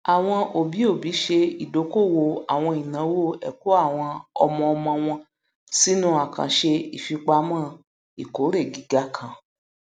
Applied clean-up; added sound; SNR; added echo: none; none; none; none.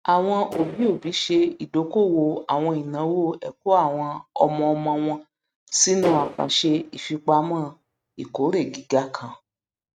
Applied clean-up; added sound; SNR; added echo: neural mask model RNNoise.